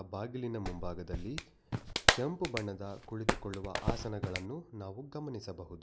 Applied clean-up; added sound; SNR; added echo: none; Clapping; -5 dB; none.